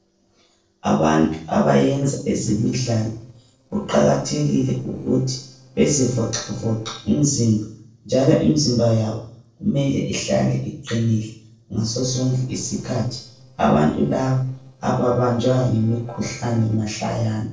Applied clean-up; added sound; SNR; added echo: neural separator model SepFormer DNS4.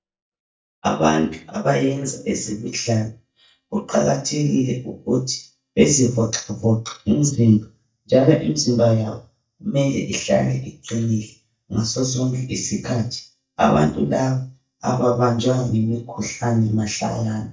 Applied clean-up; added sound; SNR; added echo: neural mask model DeepFilterNet 3.